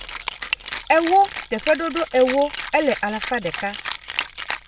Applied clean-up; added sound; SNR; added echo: none; Rattle (instrument); 11 dB; none.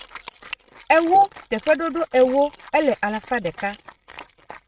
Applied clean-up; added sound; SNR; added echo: neural mask model RNNoise.